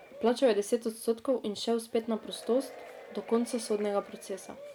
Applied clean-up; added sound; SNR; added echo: none; Applause / Crowd / Cheering; 19 dB; none.